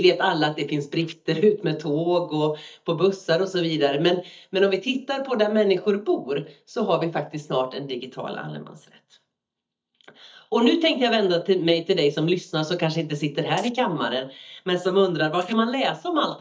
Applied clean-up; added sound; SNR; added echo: neural mask model DeepFilterNet 3.